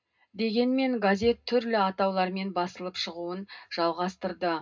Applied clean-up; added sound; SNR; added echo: none; none; none; reverberation time 0.2 s.